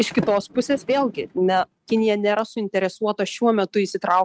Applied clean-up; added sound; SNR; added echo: neural mask model RNNoise.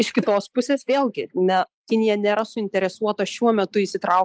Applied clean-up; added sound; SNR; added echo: neural mask model Resemble Enhance denoiser.